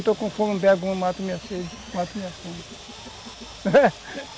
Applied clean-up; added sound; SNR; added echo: none; Sawing; 18 dB; none.